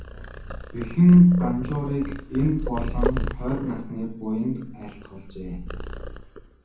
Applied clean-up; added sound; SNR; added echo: none; Purr; 8 dB; reverberation time 0.6 s.